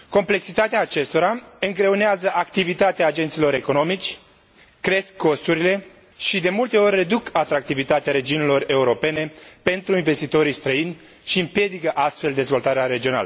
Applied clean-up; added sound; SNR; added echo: none; none; none; none.